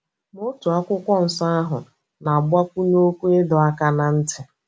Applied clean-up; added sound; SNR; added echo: none; none; none; none.